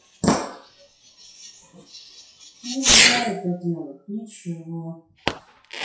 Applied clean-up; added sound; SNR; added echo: classical method WPE with log-MMSE.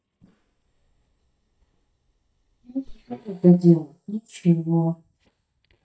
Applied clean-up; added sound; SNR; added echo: neural mask model DeepFilterNet 3.